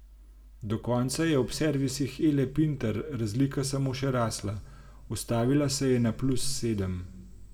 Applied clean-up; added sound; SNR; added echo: none; none; none; reverberation time 0.7 s.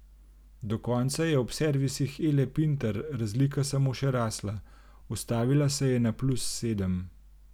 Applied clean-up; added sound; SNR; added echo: none; none; none; none.